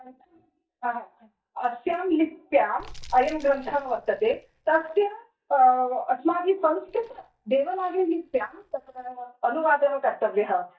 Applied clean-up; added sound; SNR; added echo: neural mask model DeepFilterNet 3.